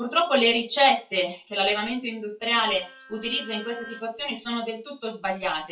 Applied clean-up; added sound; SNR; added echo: classical method WPE with log-MMSE.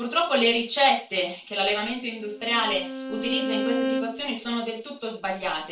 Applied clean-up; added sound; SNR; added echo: none; Bowed string instrument; 5 dB; reverberation time 0.3 s.